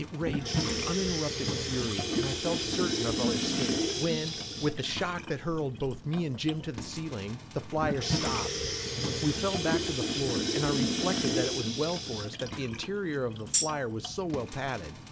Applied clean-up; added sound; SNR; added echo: none; Sink (filling or washing) / Water tap, faucet + Tambourine; 0 dB; none.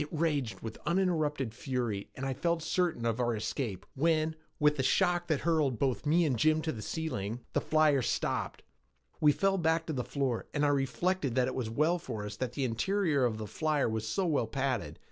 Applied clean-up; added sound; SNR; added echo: none; none; none; none.